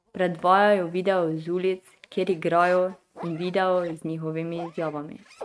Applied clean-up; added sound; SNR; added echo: neural mask model RNNoise.